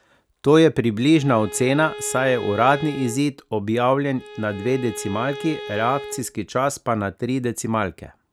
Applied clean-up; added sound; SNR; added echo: none; Bowed string instrument; 14 dB; none.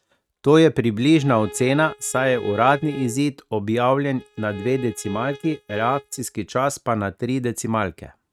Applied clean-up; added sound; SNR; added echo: neural mask model RNNoise.